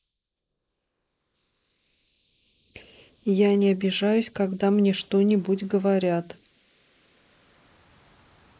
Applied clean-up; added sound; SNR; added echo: neural mask model Resemble Enhance denoiser.